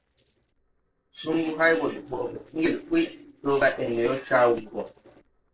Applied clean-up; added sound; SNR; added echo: neural separator model SepFormer DNS4.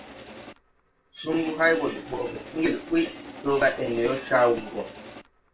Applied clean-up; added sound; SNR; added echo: none; Engine starting; 17 dB; reverberation time 0.2 s.